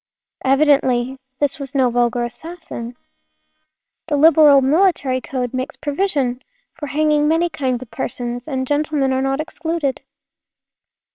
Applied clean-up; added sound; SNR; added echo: neural separator model SepFormer WHAMR!.